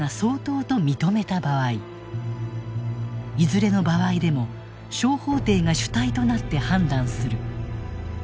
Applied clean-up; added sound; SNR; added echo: none; Bass guitar; 6 dB; none.